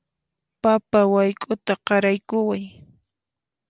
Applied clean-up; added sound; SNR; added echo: none; none; none; none.